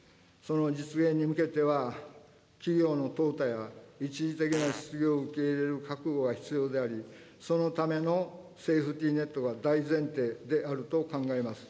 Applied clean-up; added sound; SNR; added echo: none; Fart; 11 dB; none.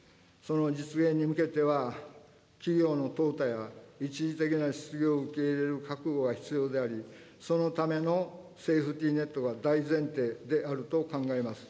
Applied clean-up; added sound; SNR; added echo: none; none; none; none.